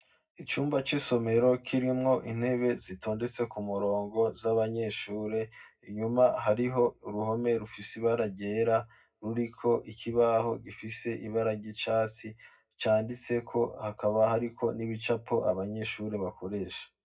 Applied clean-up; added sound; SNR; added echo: none; none; none; reverberation time 0.3 s.